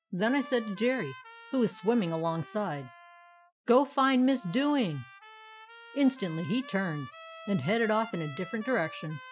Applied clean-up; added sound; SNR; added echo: classical method Wiener filter.